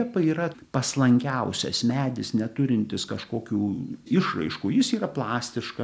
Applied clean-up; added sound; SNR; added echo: none; none; none; none.